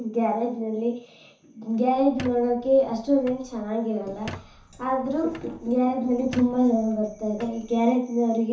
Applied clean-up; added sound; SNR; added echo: none; Squeak; 19 dB; reverberation time 0.9 s.